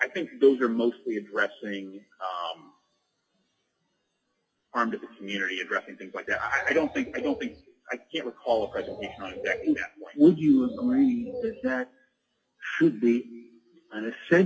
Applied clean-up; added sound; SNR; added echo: classical method WPE with log-MMSE.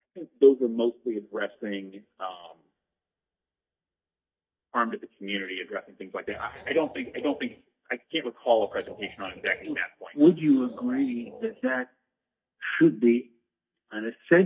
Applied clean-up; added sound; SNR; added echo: neural mask model DeepFilterNet 3.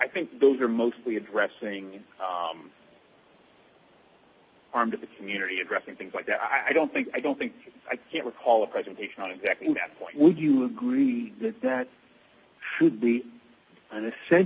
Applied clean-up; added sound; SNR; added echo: none; none; none; none.